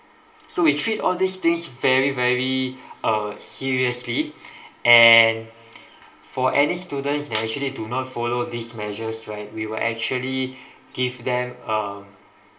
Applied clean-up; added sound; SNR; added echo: none; none; none; reverberation time 0.5 s.